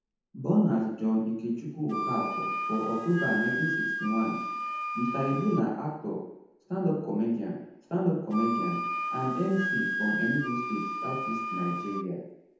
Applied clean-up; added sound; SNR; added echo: none; Wind instrument, woodwind instrument; 4 dB; reverberation time 0.9 s.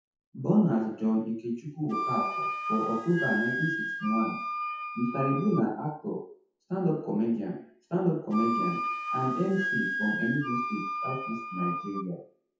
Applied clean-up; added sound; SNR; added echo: classical method WPE with log-MMSE.